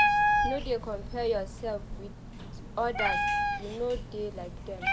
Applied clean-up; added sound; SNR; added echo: none; Meow; -4 dB; none.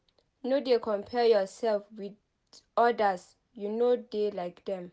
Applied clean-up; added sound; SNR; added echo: none; none; none; none.